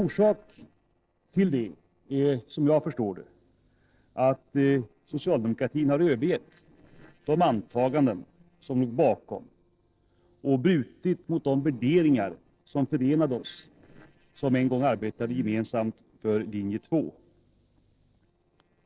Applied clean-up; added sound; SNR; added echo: neural separator model SepFormer DNS4.